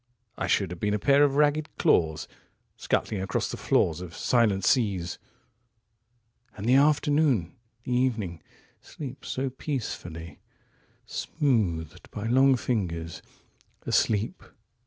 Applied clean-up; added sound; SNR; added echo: none; none; none; none.